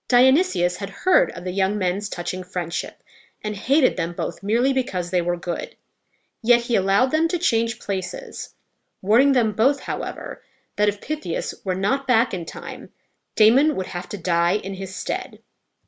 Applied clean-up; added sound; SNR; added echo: none; none; none; none.